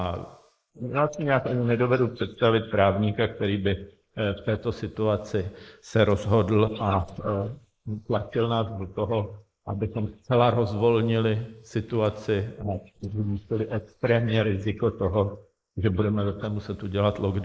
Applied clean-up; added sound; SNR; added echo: neural mask model Resemble Enhance denoiser.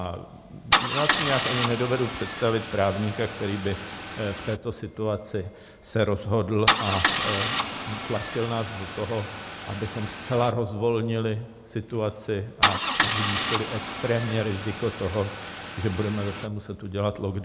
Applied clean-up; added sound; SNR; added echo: none; Idling / Engine starting / Car; 0 dB; none.